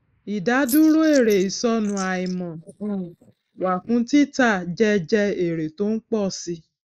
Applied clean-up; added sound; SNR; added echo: neural mask model Resemble Enhance denoiser.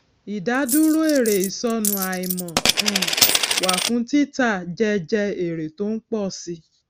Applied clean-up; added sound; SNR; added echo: none; Coin (dropping); 0 dB; none.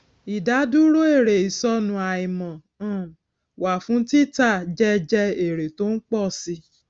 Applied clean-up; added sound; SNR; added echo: none; none; none; none.